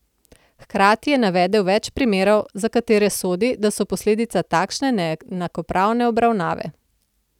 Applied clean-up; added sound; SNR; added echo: none; none; none; none.